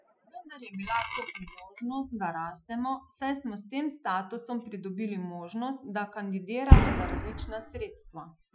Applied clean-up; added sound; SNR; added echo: classical method Wiener filter.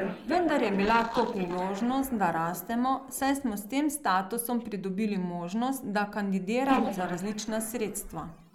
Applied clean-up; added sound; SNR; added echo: neural mask model Resemble Enhance denoiser.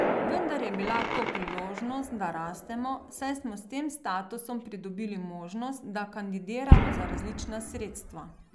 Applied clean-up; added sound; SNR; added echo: none; Fireworks; -5 dB; none.